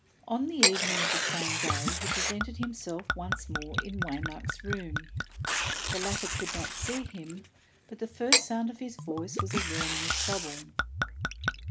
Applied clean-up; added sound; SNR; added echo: none; Tearing + Gurgling / Chink, clink / Liquid; -5 dB; none.